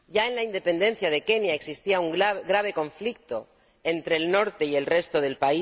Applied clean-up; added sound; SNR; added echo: none; none; none; none.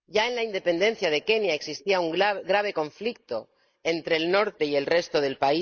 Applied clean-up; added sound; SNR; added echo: neural mask model Resemble Enhance denoiser.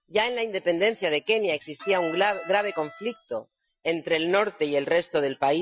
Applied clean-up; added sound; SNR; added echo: classical method Wiener filter.